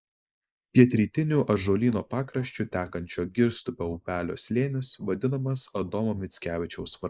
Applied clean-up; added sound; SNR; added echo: neural mask model Resemble Enhance denoiser.